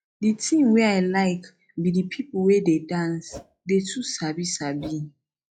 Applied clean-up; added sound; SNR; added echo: classical method log-MMSE.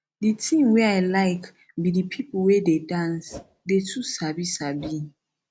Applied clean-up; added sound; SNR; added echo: none; Whoosh, swoosh, swish; 19 dB; none.